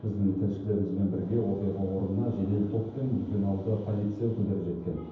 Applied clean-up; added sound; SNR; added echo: none; none; none; reverberation time 0.9 s.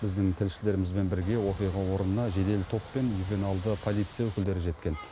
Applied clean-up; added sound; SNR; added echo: none; none; none; none.